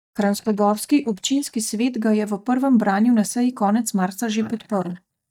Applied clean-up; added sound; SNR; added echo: neural mask model DeepFilterNet 3.